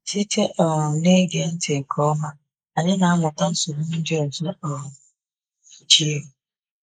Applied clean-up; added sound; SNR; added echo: neural mask model Resemble Enhance denoiser.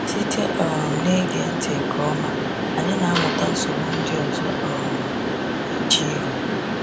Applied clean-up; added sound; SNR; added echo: none; Mechanisms; -2 dB; none.